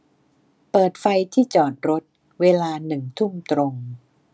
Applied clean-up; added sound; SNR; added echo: none; none; none; none.